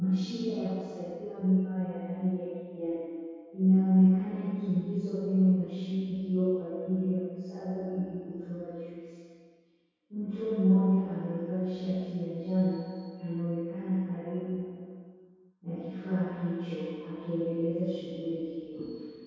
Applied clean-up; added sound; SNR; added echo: none; none; none; reverberation time 2.0 s.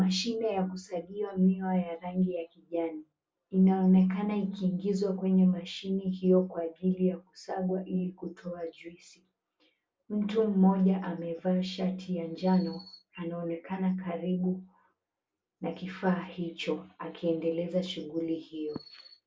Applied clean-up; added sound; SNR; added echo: none; none; none; none.